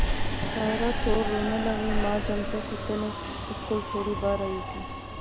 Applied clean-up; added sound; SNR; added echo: none; Subway, metro, underground; -1 dB; none.